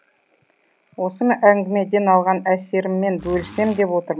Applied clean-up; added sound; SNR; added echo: none; Zipper (clothing); 18 dB; none.